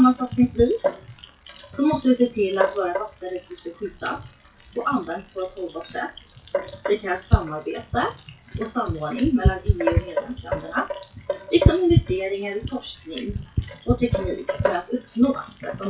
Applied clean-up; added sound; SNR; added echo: classical method WPE with log-MMSE.